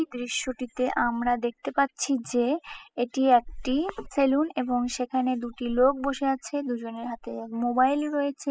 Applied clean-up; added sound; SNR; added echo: classical method spectral subtraction.